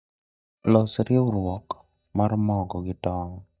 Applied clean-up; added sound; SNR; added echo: neural mask model DeepFilterNet 3.